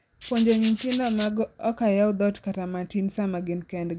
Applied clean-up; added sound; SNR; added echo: none; Rattle (instrument); -3 dB; none.